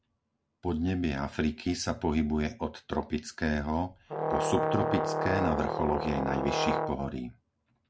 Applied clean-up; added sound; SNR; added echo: none; Brass instrument; -1 dB; none.